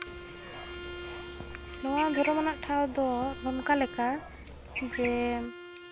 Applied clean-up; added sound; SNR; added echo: none; Bowed string instrument + Zipper (clothing) / Telephone; 11 dB; none.